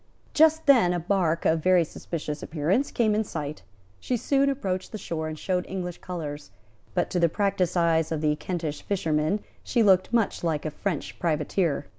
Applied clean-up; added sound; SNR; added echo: none; none; none; none.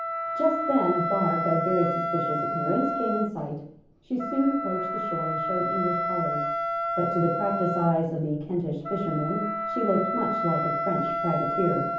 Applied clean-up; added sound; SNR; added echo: none; Wind instrument, woodwind instrument; 1 dB; reverberation time 0.7 s.